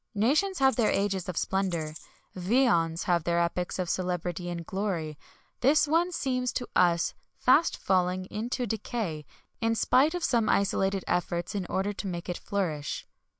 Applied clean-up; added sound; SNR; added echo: none; Rattle (instrument); 18 dB; none.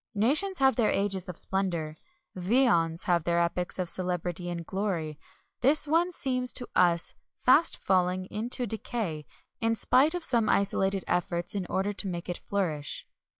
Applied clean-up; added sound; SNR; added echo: classical method log-MMSE.